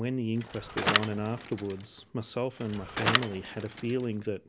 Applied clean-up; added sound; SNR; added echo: none; Bicycle; 1 dB; none.